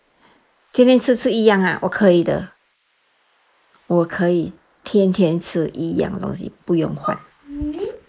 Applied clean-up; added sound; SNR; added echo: neural mask model Resemble Enhance denoiser.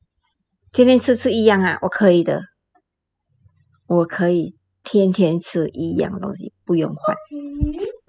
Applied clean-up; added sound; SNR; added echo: classical method spectral subtraction.